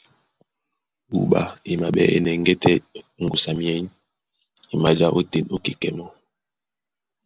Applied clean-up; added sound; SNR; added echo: none; none; none; none.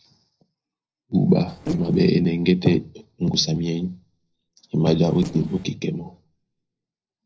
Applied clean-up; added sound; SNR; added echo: neural separator model SepFormer DNS4.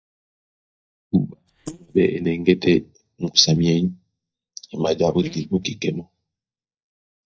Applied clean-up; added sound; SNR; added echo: neural mask model DeepFilterNet 3.